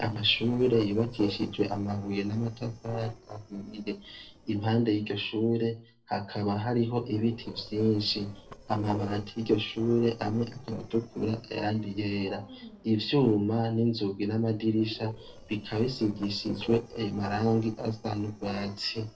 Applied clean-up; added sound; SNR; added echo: neural separator model SepFormer DNS4.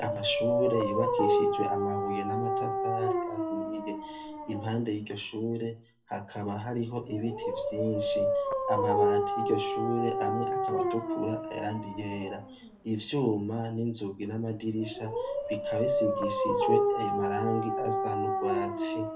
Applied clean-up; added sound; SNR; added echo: none; Dog; -3 dB; reverberation time 0.3 s.